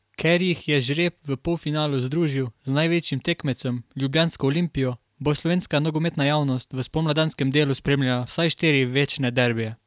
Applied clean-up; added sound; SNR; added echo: none; none; none; none.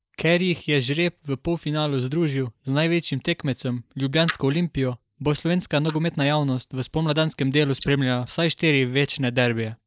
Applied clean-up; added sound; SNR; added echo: neural mask model Resemble Enhance denoiser.